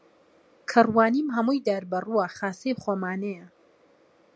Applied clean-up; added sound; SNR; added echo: none; none; none; none.